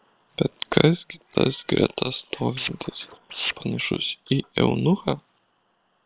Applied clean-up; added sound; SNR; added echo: neural separator model SepFormer WHAM!.